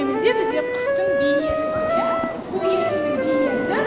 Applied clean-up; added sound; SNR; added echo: none; Wind instrument, woodwind instrument; -2 dB; none.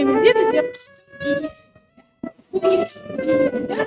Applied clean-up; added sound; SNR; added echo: neural mask model RNNoise.